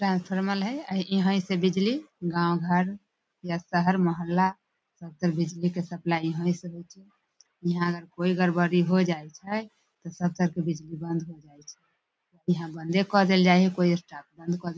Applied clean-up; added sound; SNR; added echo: none; none; none; none.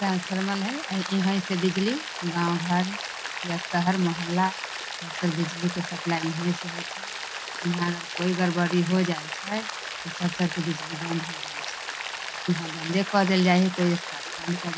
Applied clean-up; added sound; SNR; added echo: none; Rain; 7 dB; none.